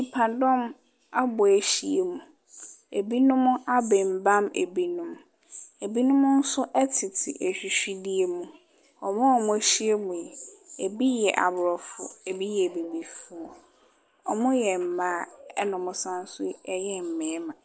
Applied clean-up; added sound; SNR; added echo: none; none; none; none.